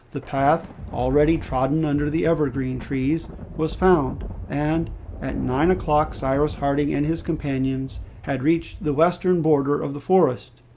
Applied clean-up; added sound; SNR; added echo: none; Thunder; 13 dB; none.